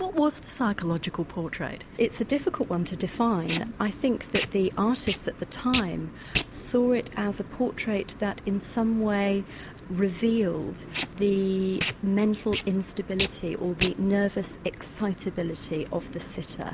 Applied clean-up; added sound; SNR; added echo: none; Packing tape, duct tape; 12 dB; none.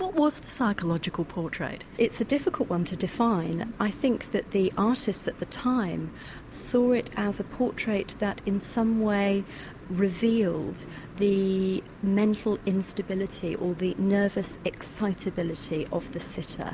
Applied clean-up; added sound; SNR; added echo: none; none; none; none.